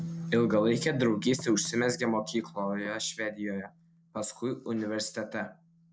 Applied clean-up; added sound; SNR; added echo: none; Bass guitar; 13 dB; none.